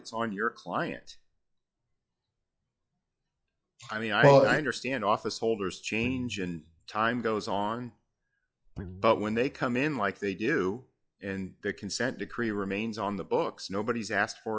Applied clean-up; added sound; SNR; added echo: classical method log-MMSE.